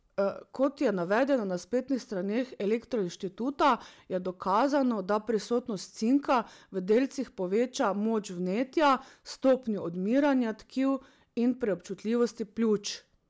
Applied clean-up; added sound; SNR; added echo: none; none; none; none.